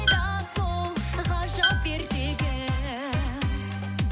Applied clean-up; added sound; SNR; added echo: none; Tools; 0 dB; none.